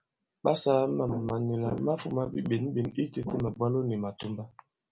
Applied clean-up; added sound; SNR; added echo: none; none; none; none.